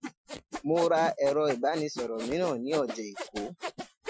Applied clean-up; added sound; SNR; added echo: classical method Wiener filter.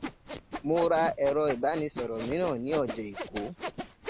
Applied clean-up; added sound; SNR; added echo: none; Sawing; 9 dB; none.